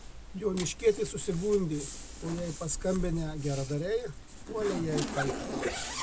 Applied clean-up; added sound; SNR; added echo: none; Zipper (clothing); 5 dB; none.